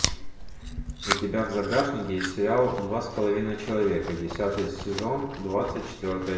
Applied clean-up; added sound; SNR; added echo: none; Chewing, mastication; 8 dB; reverberation time 0.9 s.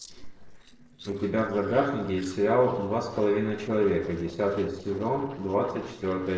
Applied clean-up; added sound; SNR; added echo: neural separator model SepFormer DNS4.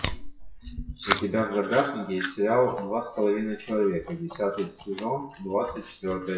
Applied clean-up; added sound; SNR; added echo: classical method WPE with log-MMSE.